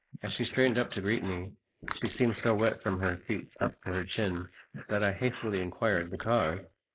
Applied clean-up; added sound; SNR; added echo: neural mask model Resemble Enhance denoiser.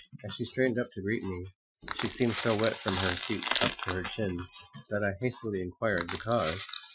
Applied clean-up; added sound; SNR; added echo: classical method Wiener filter.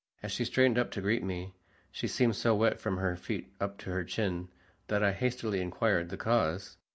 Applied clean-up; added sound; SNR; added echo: none; none; none; none.